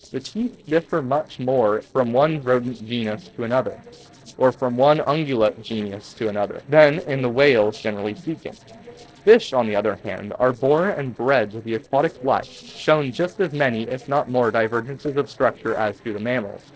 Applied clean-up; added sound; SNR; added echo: neural separator model SepFormer DNS4.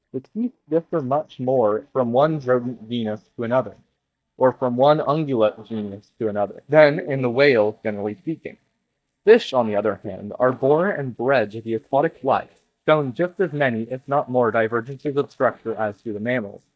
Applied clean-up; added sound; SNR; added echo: neural mask model DeepFilterNet 3.